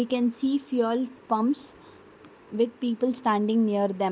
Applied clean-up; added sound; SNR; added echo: none; none; none; none.